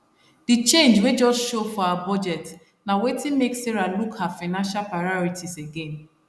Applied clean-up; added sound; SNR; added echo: none; none; none; none.